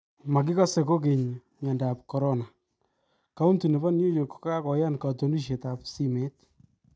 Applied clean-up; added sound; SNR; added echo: none; none; none; none.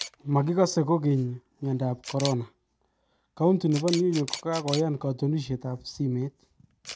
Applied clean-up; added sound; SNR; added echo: none; Camera; 15 dB; none.